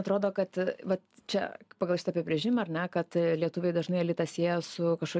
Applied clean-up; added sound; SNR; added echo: none; none; none; none.